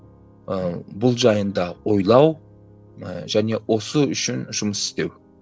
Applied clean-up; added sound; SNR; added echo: none; none; none; none.